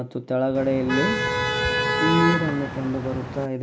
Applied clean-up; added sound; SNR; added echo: none; Motor vehicle (road); 0 dB; none.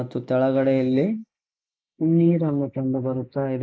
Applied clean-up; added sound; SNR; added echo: neural mask model Resemble Enhance denoiser.